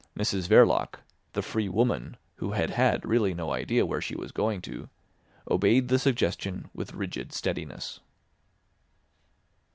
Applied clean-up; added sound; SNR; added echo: none; none; none; none.